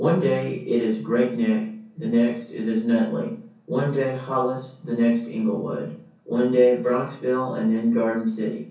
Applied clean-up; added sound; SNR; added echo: none; none; none; reverberation time 0.6 s.